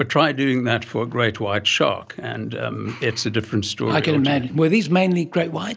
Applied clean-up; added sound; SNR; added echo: none; none; none; none.